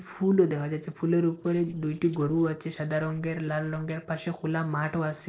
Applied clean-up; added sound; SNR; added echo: neural separator model SepFormer DNS4.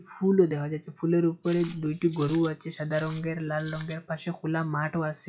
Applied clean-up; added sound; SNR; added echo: classical method WPE with log-MMSE.